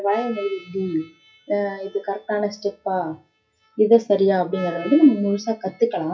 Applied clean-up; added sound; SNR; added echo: classical method WPE with log-MMSE.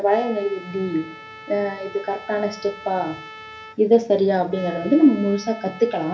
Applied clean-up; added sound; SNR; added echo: none; Trumpet; 18 dB; reverberation time 0.3 s.